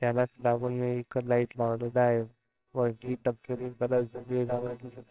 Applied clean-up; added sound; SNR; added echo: neural separator model SepFormer WHAMR!.